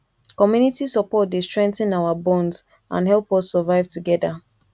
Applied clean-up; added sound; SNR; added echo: none; none; none; none.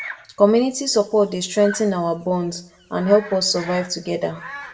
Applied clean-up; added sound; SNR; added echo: none; Bird vocalization, bird call, bird song; 18 dB; reverberation time 0.4 s.